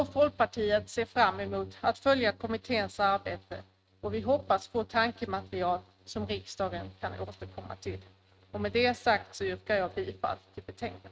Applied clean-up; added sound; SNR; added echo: neural mask model RNNoise.